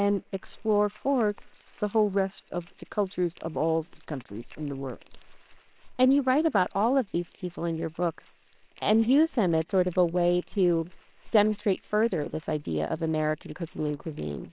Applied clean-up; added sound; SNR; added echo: neural separator model SepFormer WHAMR!.